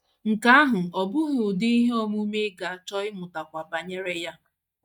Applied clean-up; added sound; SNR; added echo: neural mask model DeepFilterNet 3.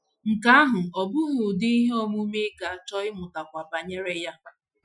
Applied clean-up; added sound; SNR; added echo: classical method Wiener filter.